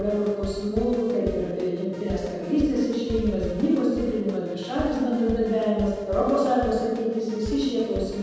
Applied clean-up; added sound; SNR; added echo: none; Drum kit; 13 dB; reverberation time 1.2 s.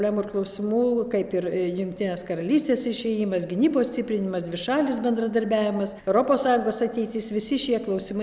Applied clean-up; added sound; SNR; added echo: none; none; none; none.